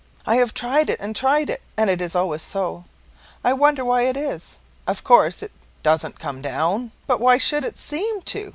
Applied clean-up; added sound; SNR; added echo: none; none; none; none.